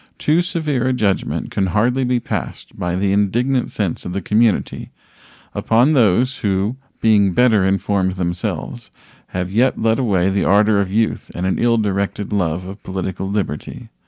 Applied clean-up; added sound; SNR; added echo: none; none; none; none.